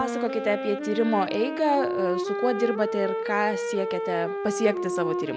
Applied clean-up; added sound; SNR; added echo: none; Wind instrument, woodwind instrument; 3 dB; none.